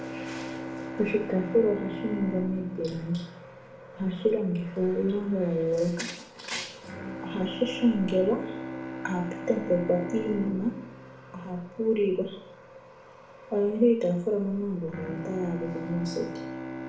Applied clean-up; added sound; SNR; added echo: none; Bowed string instrument; 11 dB; reverberation time 0.5 s.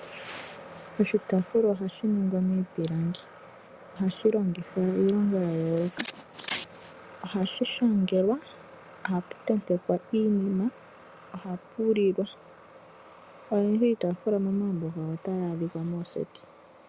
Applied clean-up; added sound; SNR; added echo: none; none; none; none.